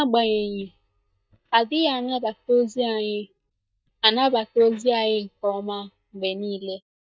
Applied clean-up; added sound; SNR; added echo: neural mask model DeepFilterNet 3.